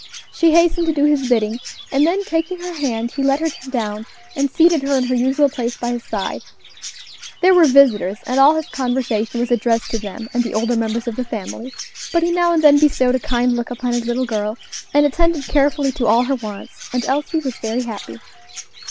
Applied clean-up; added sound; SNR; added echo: none; Chirp, tweet; 18 dB; none.